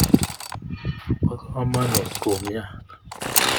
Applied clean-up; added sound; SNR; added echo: none; Sawing / Engine; 3 dB; none.